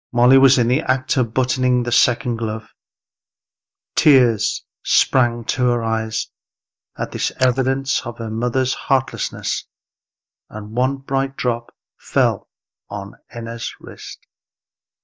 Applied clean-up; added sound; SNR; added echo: neural mask model DeepFilterNet 3.